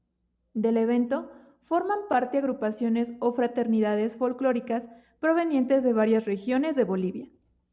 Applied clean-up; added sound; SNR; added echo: none; none; none; none.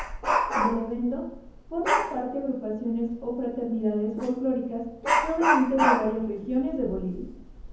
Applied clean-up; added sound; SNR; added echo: none; Dog; 1 dB; reverberation time 0.7 s.